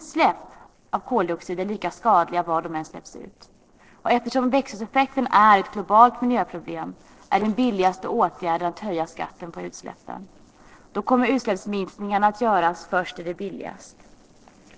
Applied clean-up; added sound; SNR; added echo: neural separator model SepFormer DNS4.